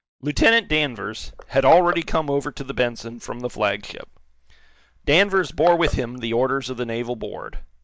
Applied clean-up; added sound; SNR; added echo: neural mask model DeepFilterNet 3.